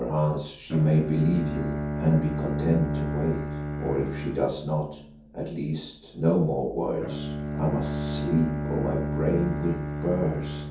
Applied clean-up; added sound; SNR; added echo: none; Bowed string instrument; 4 dB; reverberation time 0.6 s.